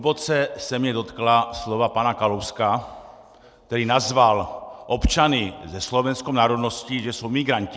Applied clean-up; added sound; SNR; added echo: none; none; none; none.